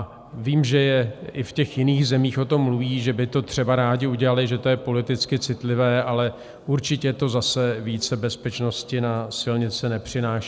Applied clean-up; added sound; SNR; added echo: none; none; none; none.